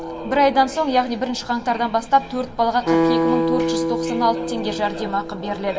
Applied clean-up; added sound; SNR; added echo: none; Acoustic guitar; 3 dB; reverberation time 0.9 s.